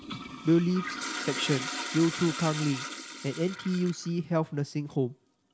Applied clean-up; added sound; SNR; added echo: none; Toilet flush; 9 dB; none.